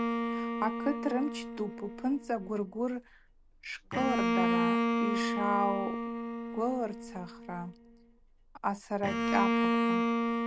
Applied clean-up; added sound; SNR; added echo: none; Bowed string instrument; -2 dB; none.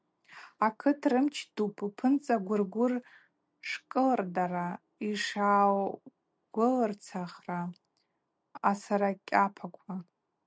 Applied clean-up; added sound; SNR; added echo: none; none; none; none.